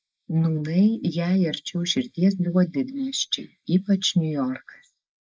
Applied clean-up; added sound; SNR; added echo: neural mask model Resemble Enhance denoiser.